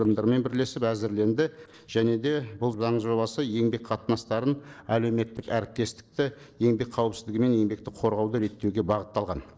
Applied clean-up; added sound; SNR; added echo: neural separator model SepFormer DNS4.